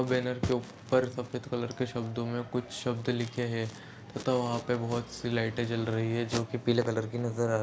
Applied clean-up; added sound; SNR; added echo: none; none; none; none.